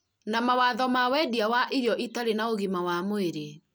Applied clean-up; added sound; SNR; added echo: none; none; none; none.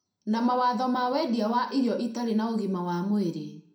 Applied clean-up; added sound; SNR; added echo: none; none; none; reverberation time 0.4 s.